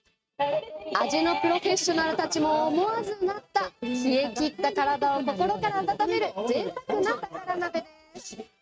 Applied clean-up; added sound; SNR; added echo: neural mask model RNNoise.